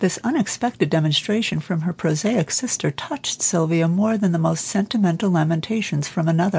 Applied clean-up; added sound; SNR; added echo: none; none; none; none.